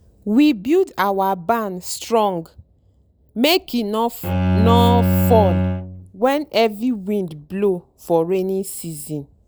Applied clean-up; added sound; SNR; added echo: none; Bowed string instrument; -1 dB; none.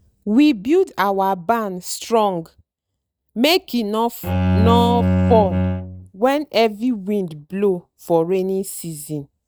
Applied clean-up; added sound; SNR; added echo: neural mask model RNNoise.